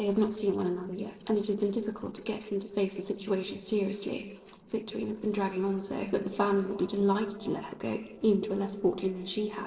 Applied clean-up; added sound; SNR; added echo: neural separator model SepFormer DNS4.